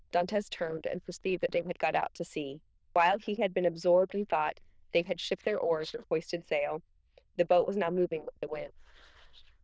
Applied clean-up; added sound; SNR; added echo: neural diffusion model UNIVERSE++.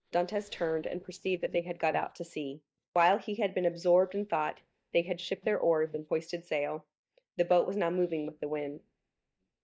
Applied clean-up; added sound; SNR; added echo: neural mask model DeepFilterNet 3.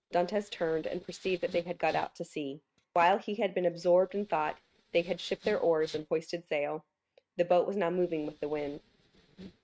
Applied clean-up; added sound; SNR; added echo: neural mask model RNNoise.